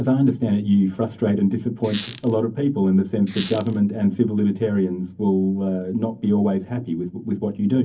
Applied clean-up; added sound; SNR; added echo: none; Squeak; 11 dB; reverberation time 0.3 s.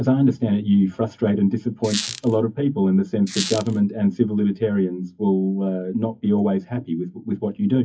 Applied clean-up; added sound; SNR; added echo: classical method WPE with log-MMSE.